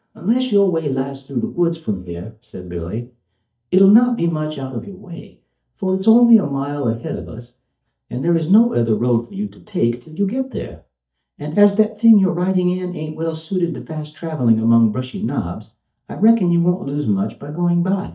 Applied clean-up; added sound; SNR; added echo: neural mask model DeepFilterNet 3.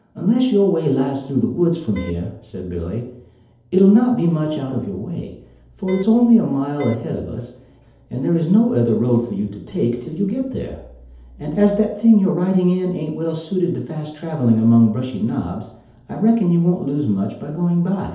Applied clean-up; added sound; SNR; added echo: none; Wind instrument, woodwind instrument; 20 dB; reverberation time 2.2 s.